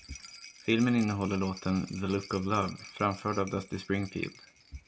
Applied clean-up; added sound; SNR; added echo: none; Rattle; 19 dB; none.